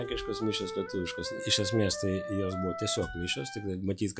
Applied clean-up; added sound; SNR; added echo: classical method log-MMSE.